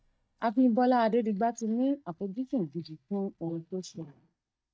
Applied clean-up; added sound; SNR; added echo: neural mask model DeepFilterNet 3.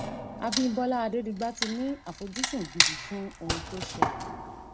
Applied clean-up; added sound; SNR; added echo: none; Wood; 0 dB; none.